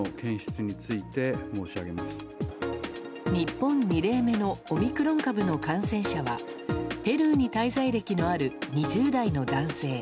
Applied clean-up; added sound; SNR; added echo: none; none; none; none.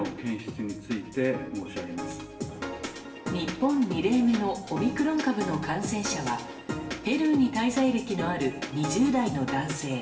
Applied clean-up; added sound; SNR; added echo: none; none; none; reverberation time 0.8 s.